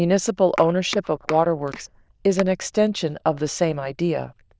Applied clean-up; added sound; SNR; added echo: neural diffusion model UNIVERSE++.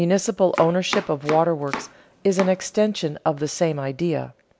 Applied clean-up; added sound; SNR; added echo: none; Domestic sounds, home sounds; 10 dB; none.